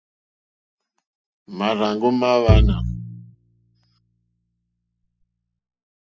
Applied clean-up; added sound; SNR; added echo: classical method spectral subtraction.